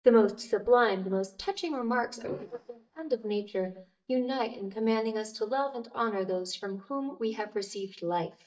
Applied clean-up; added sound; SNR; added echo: neural mask model DeepFilterNet 3.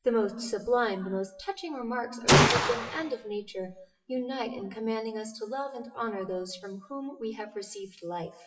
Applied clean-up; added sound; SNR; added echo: classical method WPE with log-MMSE.